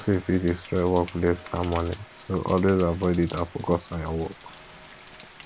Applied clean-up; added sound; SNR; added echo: none; Rain; 20 dB; none.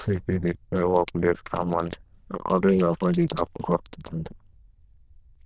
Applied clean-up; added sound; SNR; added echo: neural diffusion model UNIVERSE++.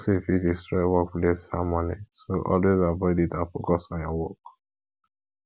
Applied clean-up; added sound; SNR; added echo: none; none; none; none.